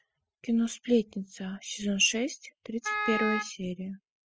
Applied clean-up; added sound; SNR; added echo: classical method spectral subtraction.